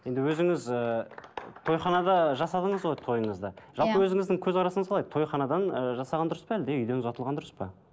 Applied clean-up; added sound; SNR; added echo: none; none; none; none.